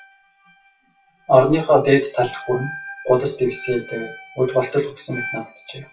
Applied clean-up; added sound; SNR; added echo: classical method WPE with log-MMSE.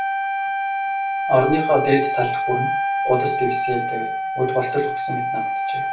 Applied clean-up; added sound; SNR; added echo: none; Wind instrument, woodwind instrument; 0 dB; reverberation time 0.4 s.